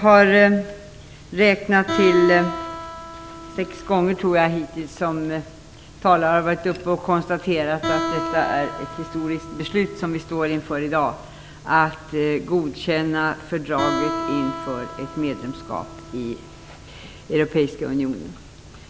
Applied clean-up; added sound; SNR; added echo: none; Guitar; 11 dB; none.